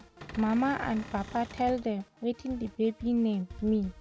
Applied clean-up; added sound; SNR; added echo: none; Cupboard open or close / Door + Drum kit; 16 dB; none.